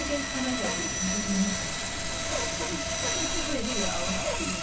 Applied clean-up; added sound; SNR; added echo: none; Sawing; -4 dB; reverberation time 0.1 s.